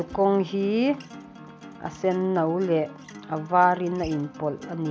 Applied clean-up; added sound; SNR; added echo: none; Acoustic guitar; 17 dB; none.